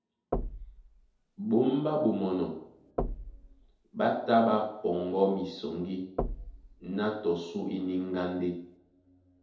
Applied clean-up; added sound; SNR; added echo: none; Knock; 10 dB; reverberation time 2.1 s.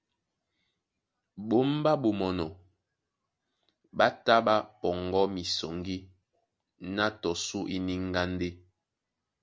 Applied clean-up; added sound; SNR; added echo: none; none; none; none.